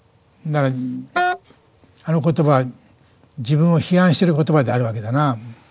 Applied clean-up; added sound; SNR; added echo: none; Wind instrument, woodwind instrument; 4 dB; none.